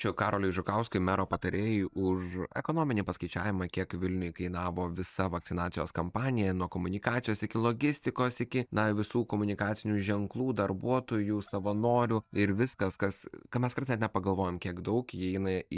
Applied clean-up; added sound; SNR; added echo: neural mask model DeepFilterNet 3.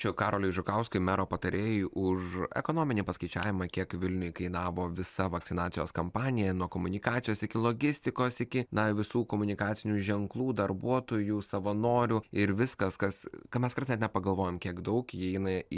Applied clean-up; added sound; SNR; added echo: none; none; none; none.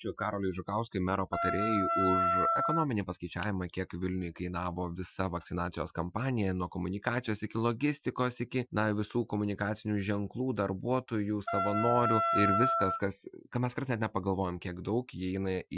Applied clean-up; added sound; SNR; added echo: classical method Wiener filter.